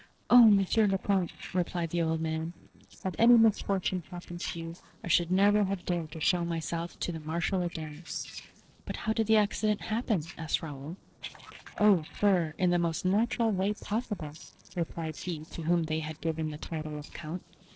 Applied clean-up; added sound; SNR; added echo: neural separator model SepFormer DNS4.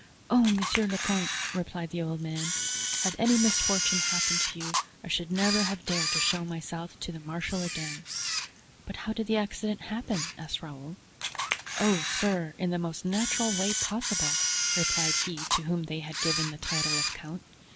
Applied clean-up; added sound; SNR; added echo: none; Camera; 1 dB; none.